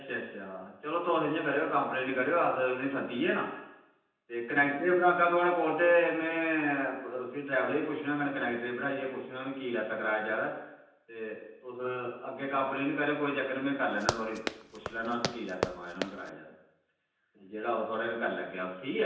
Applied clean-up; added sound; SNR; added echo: none; Run; 6 dB; reverberation time 0.9 s.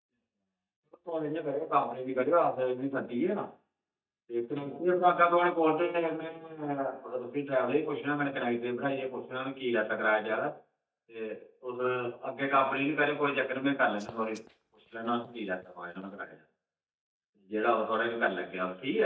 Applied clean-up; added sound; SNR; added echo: neural mask model DeepFilterNet 3.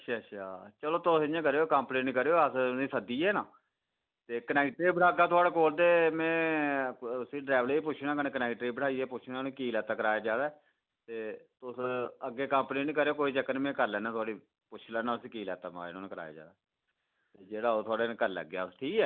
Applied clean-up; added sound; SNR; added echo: none; none; none; none.